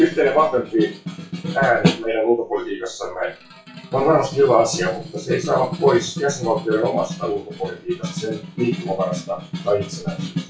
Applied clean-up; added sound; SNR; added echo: classical method WPE with log-MMSE.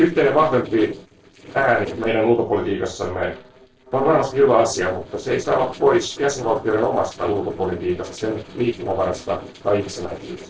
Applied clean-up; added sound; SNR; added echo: neural separator model SepFormer DNS4.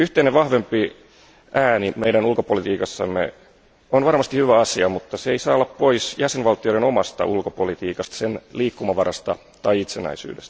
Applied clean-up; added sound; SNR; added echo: none; none; none; none.